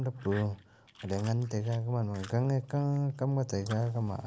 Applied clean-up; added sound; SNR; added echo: neural mask model Resemble Enhance denoiser.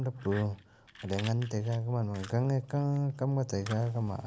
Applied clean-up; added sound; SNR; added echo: none; Fire; 19 dB; none.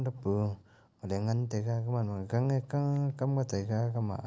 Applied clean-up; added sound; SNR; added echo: none; none; none; none.